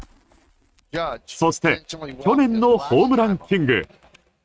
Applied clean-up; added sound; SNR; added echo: neural mask model RNNoise.